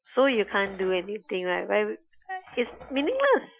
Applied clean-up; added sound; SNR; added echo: classical method Wiener filter.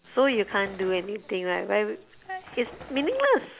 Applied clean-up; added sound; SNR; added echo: none; Bird; 19 dB; none.